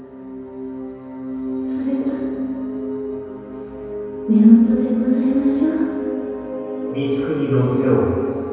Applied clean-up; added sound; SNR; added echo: none; none; none; reverberation time 2.2 s.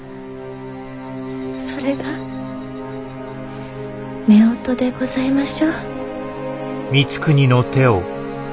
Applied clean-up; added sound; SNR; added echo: none; none; none; none.